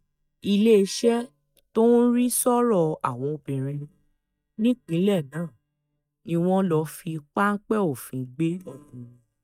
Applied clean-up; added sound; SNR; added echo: neural mask model DeepFilterNet 3.